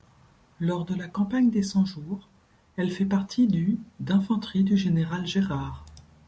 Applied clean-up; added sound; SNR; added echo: none; none; none; none.